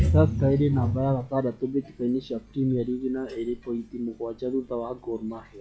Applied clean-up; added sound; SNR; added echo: classical method log-MMSE.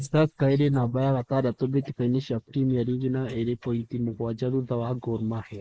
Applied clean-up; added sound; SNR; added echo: neural mask model Resemble Enhance denoiser.